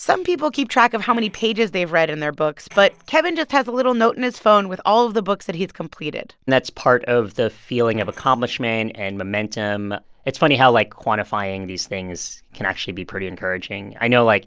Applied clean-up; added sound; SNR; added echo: neural separator model SepFormer DNS4.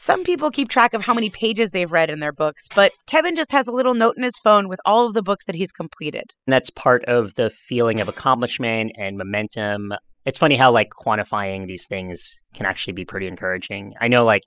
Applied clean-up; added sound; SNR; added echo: classical method spectral subtraction.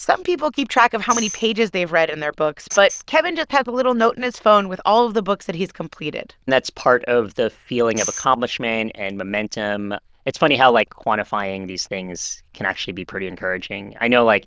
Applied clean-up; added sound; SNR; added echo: neural diffusion model UNIVERSE++.